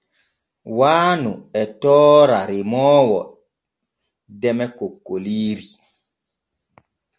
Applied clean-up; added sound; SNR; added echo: none; none; none; none.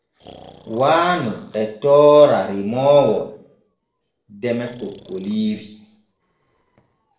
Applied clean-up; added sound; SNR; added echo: neural separator model SepFormer DNS4.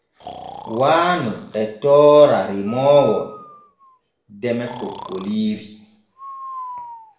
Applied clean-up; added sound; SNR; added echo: none; Breathing; 19 dB; reverberation time 0.6 s.